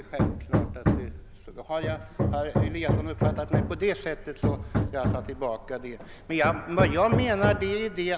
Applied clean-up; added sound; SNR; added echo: none; Hammer; -1 dB; none.